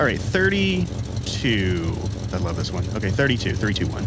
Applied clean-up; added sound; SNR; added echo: none; Truck; 4 dB; none.